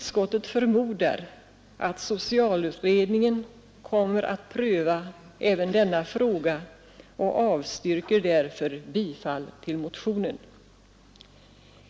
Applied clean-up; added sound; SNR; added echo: none; none; none; none.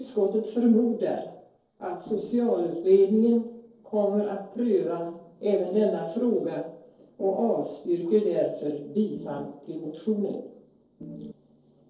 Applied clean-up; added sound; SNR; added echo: neural separator model SepFormer DNS4.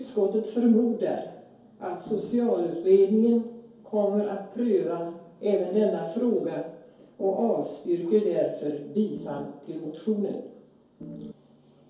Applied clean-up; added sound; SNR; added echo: none; Organ; 12 dB; reverberation time 2.4 s.